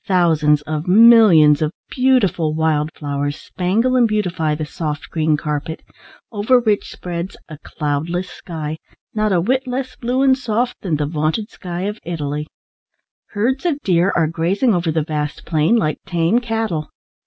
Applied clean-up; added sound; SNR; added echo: none; none; none; none.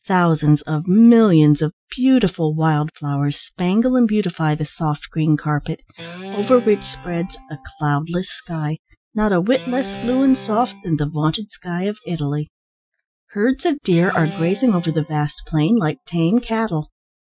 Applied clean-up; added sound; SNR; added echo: classical method Wiener filter.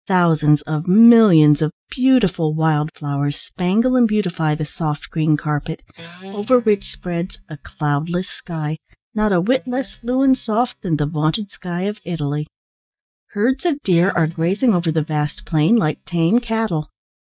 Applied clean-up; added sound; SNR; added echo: neural mask model DeepFilterNet 3.